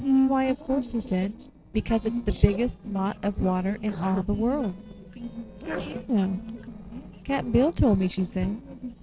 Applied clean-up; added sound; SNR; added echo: neural separator model SepFormer DNS4.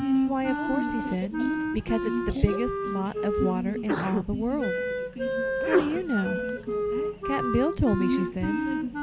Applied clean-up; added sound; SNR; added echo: none; Wind instrument, woodwind instrument + Sneeze; -1 dB; none.